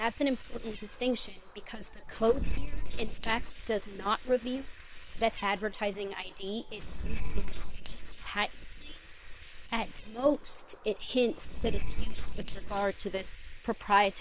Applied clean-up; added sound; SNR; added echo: neural separator model SepFormer WHAM!.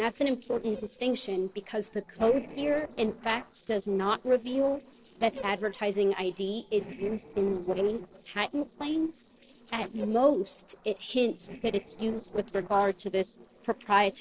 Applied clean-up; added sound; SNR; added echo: neural separator model SepFormer DNS4.